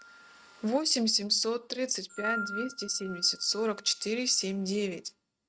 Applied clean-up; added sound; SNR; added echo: neural mask model RNNoise.